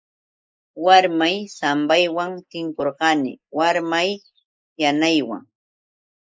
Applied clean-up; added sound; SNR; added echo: neural mask model Resemble Enhance denoiser.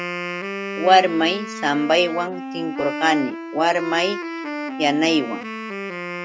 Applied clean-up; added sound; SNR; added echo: none; Wind instrument, woodwind instrument; 8 dB; none.